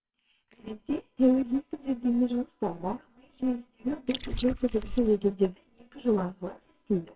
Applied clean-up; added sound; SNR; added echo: neural separator model SepFormer WHAMR!.